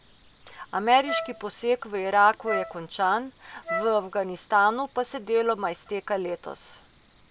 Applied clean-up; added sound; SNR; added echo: none; Wind instrument, woodwind instrument; 8 dB; none.